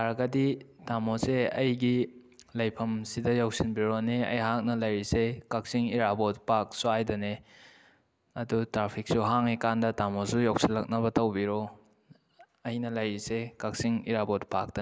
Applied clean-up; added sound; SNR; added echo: none; none; none; none.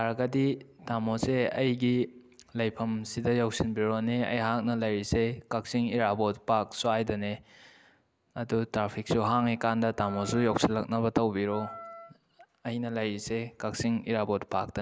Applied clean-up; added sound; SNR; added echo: none; Wind instrument, woodwind instrument; 17 dB; none.